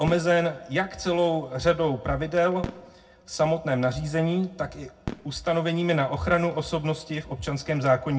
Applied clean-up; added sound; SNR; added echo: none; Fireworks; 18 dB; reverberation time 0.4 s.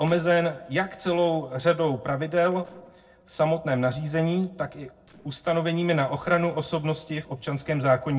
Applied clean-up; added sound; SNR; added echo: neural separator model SepFormer DNS4.